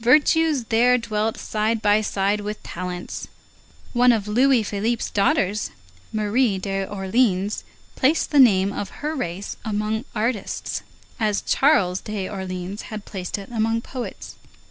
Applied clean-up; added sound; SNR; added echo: none; none; none; none.